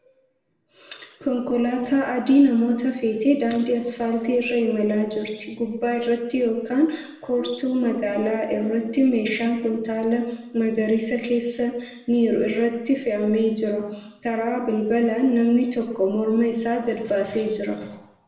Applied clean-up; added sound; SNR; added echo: none; none; none; reverberation time 0.8 s.